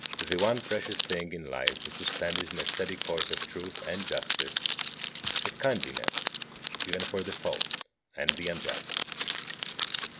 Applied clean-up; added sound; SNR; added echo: none; Crackle; -5 dB; none.